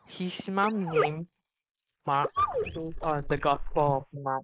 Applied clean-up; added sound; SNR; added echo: neural mask model Resemble Enhance denoiser.